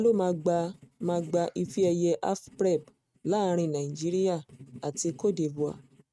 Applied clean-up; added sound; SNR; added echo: neural mask model RNNoise.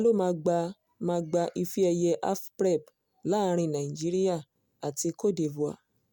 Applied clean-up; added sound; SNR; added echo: none; none; none; none.